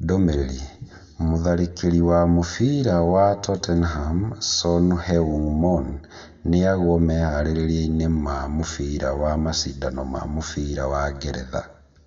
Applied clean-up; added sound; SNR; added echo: none; none; none; reverberation time 1.2 s.